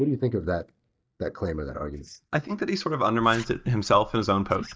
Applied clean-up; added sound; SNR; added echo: neural mask model DeepFilterNet 3.